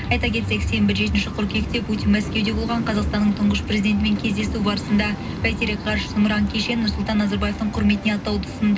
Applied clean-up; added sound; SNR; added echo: none; Waves, surf; 9 dB; reverberation time 0.2 s.